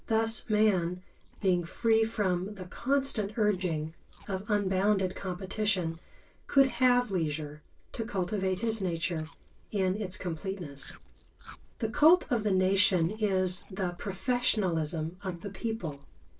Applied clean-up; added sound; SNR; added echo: neural separator model SepFormer DNS4.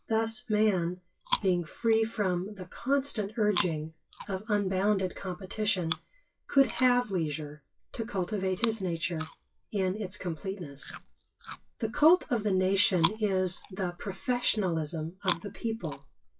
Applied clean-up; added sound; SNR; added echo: classical method WPE with log-MMSE.